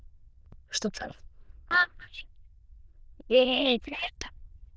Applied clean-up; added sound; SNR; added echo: neural diffusion model UNIVERSE++.